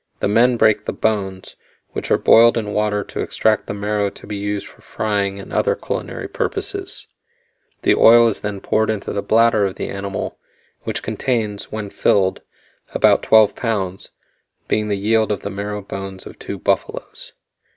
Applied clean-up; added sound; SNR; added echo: none; none; none; none.